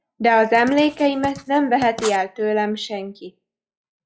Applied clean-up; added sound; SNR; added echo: classical method log-MMSE.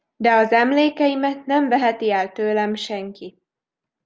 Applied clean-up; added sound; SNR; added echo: none; none; none; none.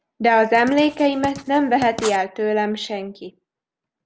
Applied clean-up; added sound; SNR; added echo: none; Writing; 14 dB; none.